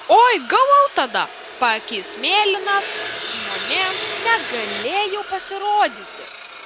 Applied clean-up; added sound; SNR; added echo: none; Sawing; 11 dB; none.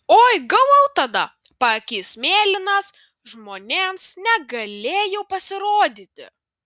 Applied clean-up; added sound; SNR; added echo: none; none; none; none.